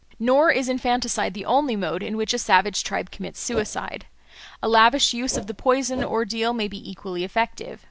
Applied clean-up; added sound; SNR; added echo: none; Whoosh, swoosh, swish; 12 dB; none.